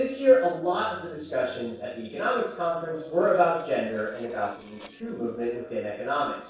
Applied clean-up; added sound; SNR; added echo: neural separator model SepFormer DNS4.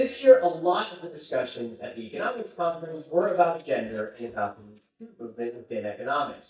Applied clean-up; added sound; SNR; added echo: neural mask model DeepFilterNet 3.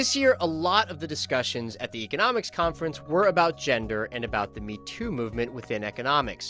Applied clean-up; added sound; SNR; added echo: none; none; none; none.